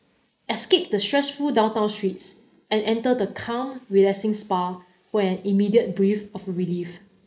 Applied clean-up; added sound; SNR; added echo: neural mask model Resemble Enhance denoiser.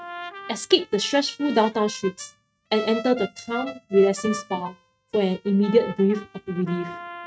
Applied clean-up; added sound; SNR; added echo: neural mask model RNNoise.